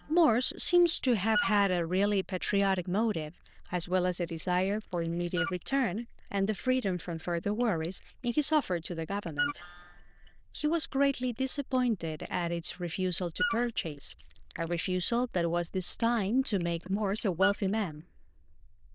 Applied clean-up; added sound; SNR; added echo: neural diffusion model UNIVERSE++.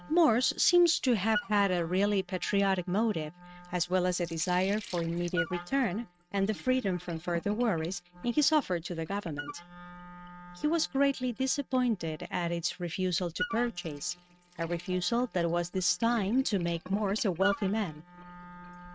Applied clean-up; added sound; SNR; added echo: neural mask model RNNoise.